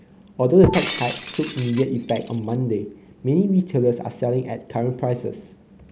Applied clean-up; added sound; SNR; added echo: none; Shatter; 8 dB; none.